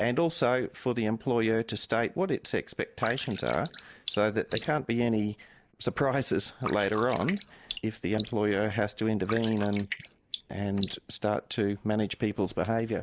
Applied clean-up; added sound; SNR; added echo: neural mask model Resemble Enhance denoiser.